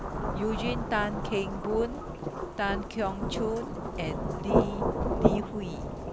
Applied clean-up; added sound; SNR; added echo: none; Rain / Thunderstorm; -3 dB; none.